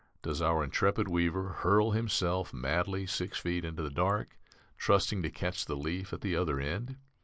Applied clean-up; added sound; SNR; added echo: neural mask model Resemble Enhance denoiser.